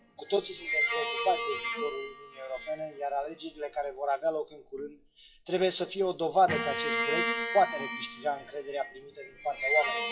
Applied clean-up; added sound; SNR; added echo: classical method WPE with log-MMSE.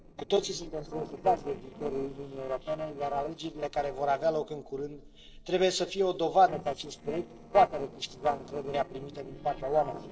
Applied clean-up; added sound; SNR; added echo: neural separator model SepFormer DNS4.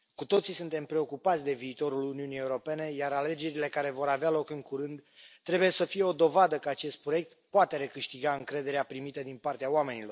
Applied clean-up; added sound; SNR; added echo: none; none; none; none.